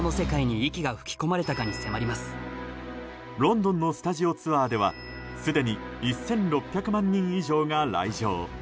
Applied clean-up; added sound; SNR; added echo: none; none; none; none.